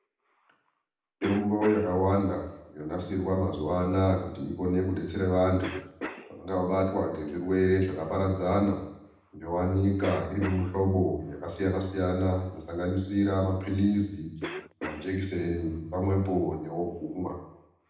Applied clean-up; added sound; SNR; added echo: none; Cough; 17 dB; reverberation time 0.8 s.